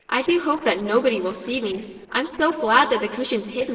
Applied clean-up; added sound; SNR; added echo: neural separator model SepFormer DNS4.